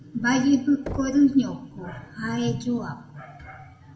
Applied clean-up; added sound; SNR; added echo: none; Knock; 17 dB; reverberation time 0.7 s.